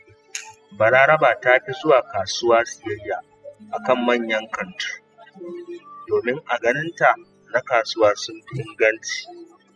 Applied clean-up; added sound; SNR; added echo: classical method spectral subtraction.